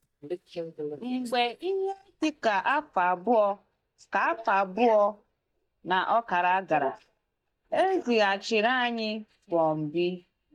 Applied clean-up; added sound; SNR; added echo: neural mask model DeepFilterNet 3.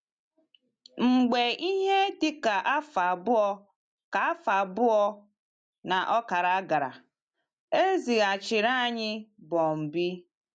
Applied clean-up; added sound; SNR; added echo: none; none; none; none.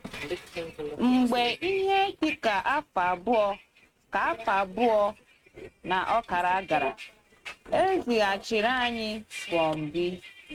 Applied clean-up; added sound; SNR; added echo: neural mask model RNNoise.